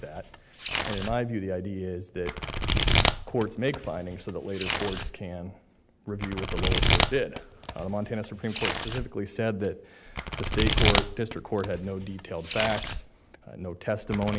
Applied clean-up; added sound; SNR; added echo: none; Domestic sounds, home sounds; -2 dB; none.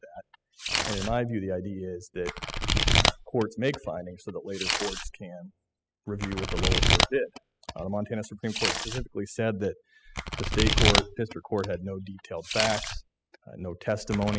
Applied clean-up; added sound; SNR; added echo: classical method spectral subtraction.